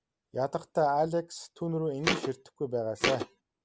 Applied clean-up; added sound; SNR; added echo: none; Thump, thud; 0 dB; none.